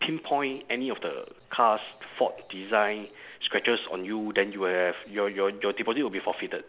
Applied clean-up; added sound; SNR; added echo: none; none; none; none.